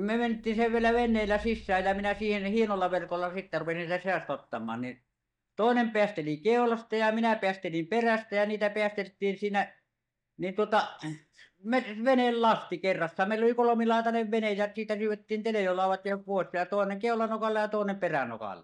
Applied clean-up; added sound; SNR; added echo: neural mask model DeepFilterNet 3.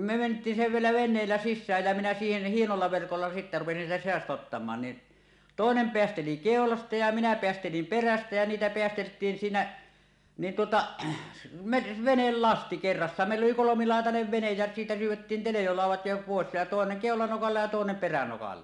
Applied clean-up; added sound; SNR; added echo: none; none; none; none.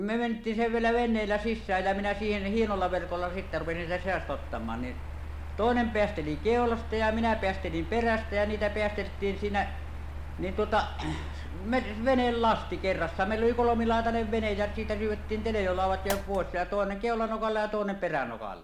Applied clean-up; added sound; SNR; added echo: none; Mechanical fan; 9 dB; none.